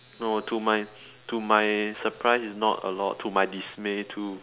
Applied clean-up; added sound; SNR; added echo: none; none; none; none.